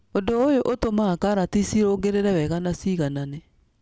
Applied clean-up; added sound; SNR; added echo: none; none; none; none.